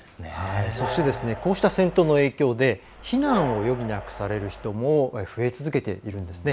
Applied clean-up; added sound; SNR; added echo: none; Train; 11 dB; none.